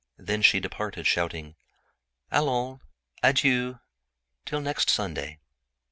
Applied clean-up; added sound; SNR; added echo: none; none; none; none.